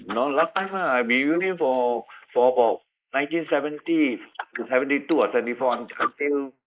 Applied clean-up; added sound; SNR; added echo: neural mask model Resemble Enhance denoiser.